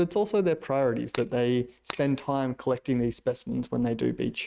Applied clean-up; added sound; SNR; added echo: neural mask model RNNoise.